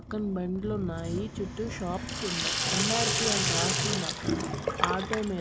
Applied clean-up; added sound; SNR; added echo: none; Sink (filling or washing) / Water tap, faucet; -2 dB; none.